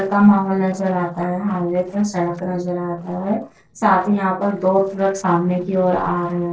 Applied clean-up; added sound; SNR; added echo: neural separator model SepFormer DNS4.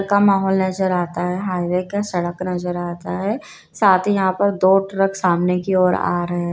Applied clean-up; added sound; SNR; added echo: none; none; none; none.